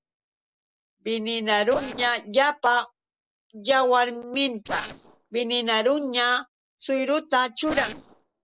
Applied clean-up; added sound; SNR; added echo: neural separator model SepFormer DNS4.